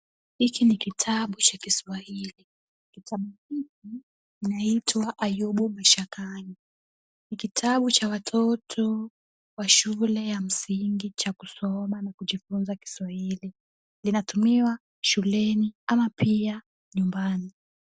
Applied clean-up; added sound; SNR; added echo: none; none; none; none.